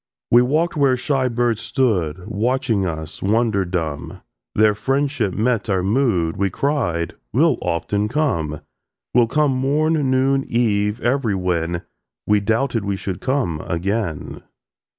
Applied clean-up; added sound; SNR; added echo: neural mask model Resemble Enhance denoiser.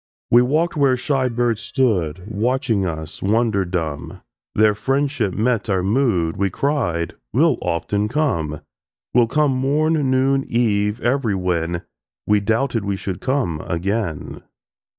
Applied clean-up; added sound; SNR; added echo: neural mask model DeepFilterNet 3.